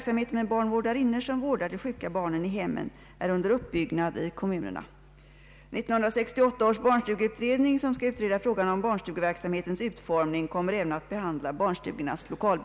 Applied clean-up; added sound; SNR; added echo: none; none; none; none.